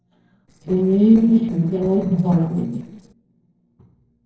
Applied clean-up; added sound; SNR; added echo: neural separator model SepFormer DNS4.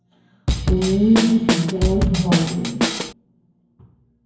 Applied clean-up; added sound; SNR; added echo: none; Drum kit; 0 dB; reverberation time 0.9 s.